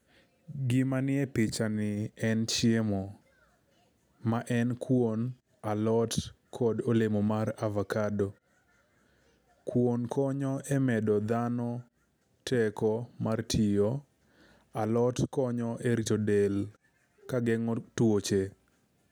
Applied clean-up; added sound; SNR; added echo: none; none; none; none.